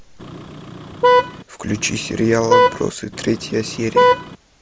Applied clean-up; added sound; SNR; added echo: none; Vehicle horn, car horn, honking; -5 dB; none.